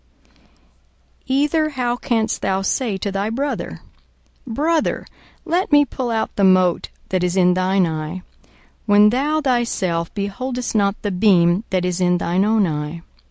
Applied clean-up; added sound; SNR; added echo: none; none; none; none.